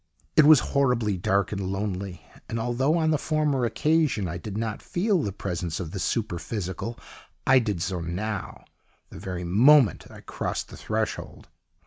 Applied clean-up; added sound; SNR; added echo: none; none; none; none.